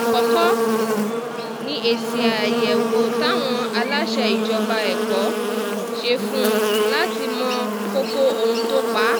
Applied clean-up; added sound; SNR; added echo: none; Buzz; -2 dB; none.